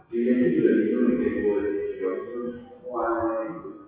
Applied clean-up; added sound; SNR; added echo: classical method WPE with log-MMSE.